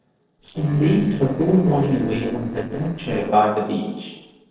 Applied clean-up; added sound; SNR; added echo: neural separator model SepFormer DNS4.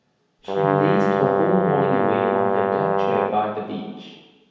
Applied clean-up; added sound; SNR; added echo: none; Brass instrument; -3 dB; reverberation time 1.2 s.